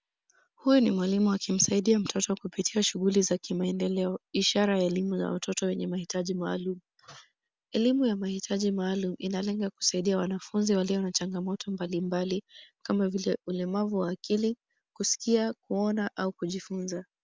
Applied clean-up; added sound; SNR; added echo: none; none; none; none.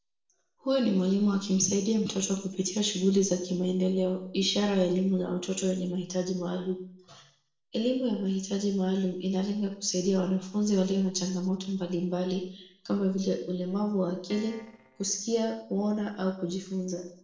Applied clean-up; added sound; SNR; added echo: neural separator model SepFormer DNS4.